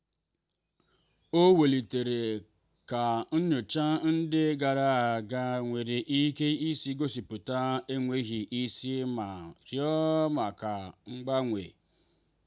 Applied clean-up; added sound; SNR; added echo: none; none; none; none.